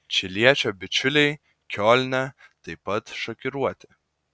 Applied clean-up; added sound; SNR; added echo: none; none; none; none.